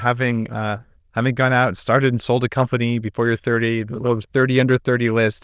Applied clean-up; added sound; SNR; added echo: neural diffusion model UNIVERSE++.